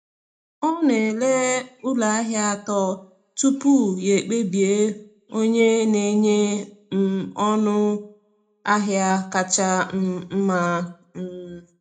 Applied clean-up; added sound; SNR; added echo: none; none; none; reverberation time 0.2 s.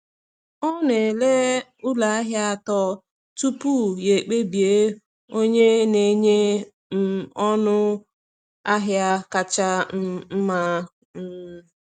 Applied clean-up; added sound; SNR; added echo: none; none; none; none.